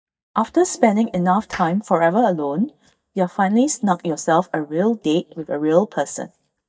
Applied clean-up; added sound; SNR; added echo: neural mask model DeepFilterNet 3.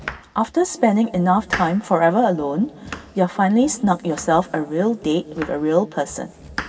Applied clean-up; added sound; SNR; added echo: none; Domestic sounds, home sounds; 16 dB; reverberation time 2.2 s.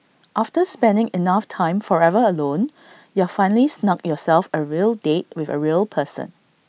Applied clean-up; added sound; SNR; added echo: none; none; none; none.